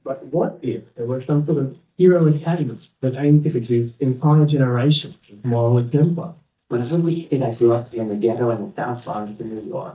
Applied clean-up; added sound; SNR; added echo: neural mask model DeepFilterNet 3.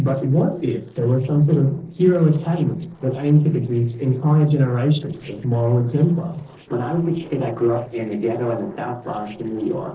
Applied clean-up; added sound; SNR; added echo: neural separator model SepFormer DNS4.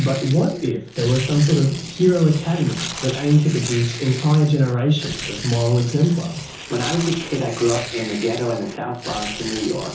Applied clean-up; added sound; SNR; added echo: none; Tearing; 12 dB; reverberation time 0.7 s.